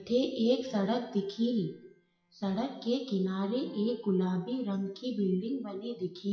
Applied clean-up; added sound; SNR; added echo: classical method WPE with log-MMSE.